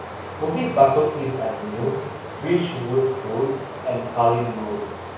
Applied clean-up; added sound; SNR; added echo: none; Stream; 11 dB; reverberation time 0.7 s.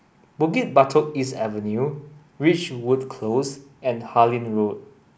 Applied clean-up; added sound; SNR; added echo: none; none; none; none.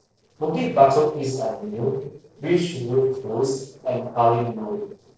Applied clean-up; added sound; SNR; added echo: neural separator model SepFormer DNS4.